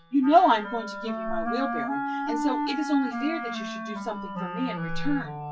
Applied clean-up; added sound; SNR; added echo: classical method WPE with log-MMSE.